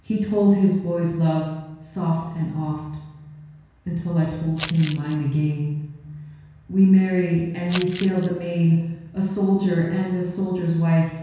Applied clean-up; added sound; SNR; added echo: none; Crumpling, crinkling; 8 dB; reverberation time 1.1 s.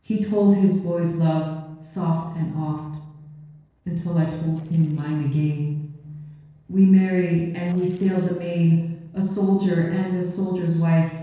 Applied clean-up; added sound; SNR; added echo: neural separator model SepFormer DNS4.